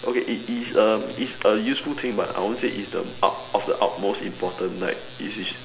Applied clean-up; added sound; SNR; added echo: none; none; none; none.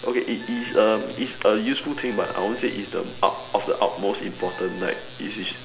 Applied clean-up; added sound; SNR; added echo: none; Wind instrument, woodwind instrument; 18 dB; none.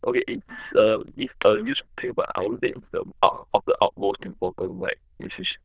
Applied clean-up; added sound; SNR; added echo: neural diffusion model UNIVERSE++.